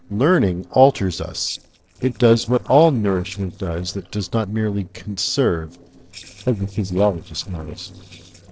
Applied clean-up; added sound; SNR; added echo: neural separator model SepFormer DNS4.